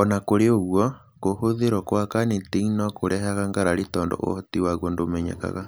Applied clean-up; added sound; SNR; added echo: none; none; none; none.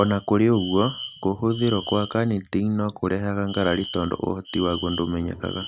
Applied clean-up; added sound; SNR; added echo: neural mask model RNNoise.